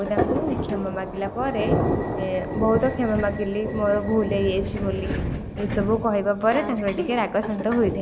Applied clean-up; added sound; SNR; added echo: none; Thunder + Subway, metro, underground; 3 dB; none.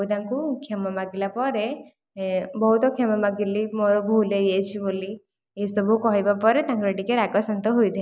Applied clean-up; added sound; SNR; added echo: none; none; none; none.